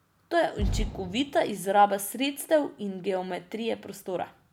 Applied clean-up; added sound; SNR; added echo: none; Fireworks; 8 dB; none.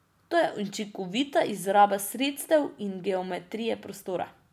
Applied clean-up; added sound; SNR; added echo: none; none; none; none.